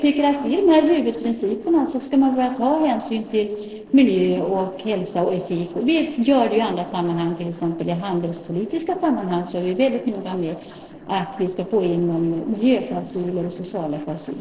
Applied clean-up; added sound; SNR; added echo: neural separator model SepFormer DNS4.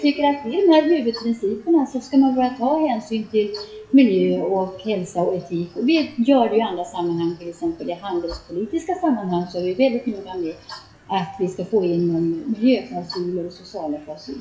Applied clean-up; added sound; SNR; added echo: classical method WPE with log-MMSE.